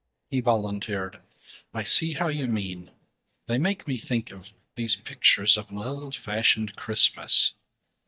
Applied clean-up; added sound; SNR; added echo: neural mask model DeepFilterNet 3.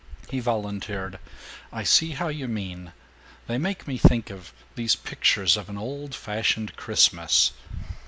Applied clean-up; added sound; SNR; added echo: none; none; none; none.